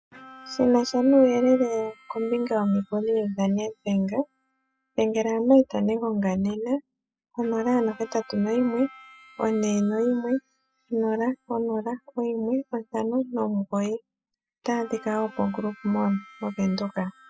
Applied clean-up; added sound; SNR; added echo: classical method spectral subtraction.